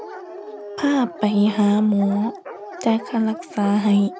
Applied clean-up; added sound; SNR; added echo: none; Dog; 14 dB; none.